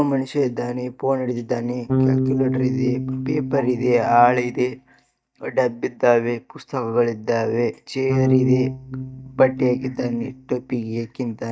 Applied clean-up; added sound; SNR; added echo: neural mask model DeepFilterNet 3.